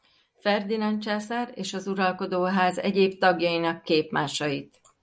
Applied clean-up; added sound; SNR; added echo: none; none; none; none.